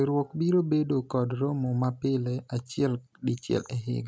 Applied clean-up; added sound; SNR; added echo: none; none; none; none.